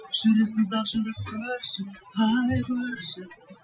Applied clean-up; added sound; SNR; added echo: classical method Wiener filter.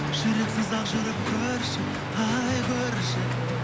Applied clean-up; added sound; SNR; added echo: none; Waves, surf; 7 dB; none.